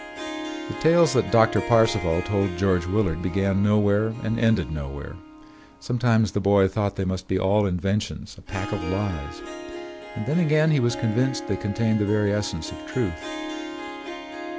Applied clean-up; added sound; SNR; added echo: none; Harp; 12 dB; none.